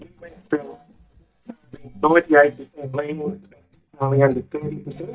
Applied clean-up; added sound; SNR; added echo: neural mask model DeepFilterNet 3.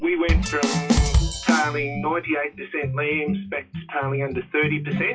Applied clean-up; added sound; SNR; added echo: classical method WPE with log-MMSE.